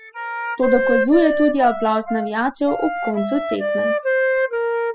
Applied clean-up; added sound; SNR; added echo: classical method spectral subtraction.